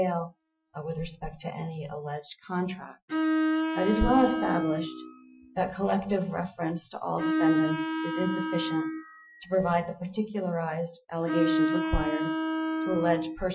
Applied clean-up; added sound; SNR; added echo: classical method Wiener filter.